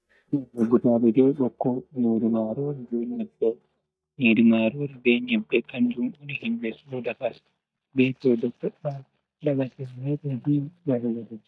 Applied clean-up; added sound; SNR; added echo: neural mask model DeepFilterNet 3.